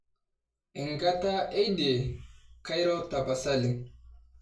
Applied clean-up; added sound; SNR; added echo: none; none; none; reverberation time 0.3 s.